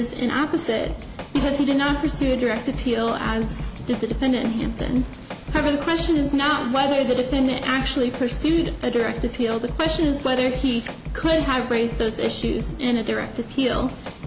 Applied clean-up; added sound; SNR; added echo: none; Drum kit; 10 dB; none.